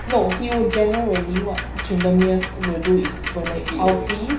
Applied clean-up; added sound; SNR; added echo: none; Tick-tock; 8 dB; reverberation time 0.4 s.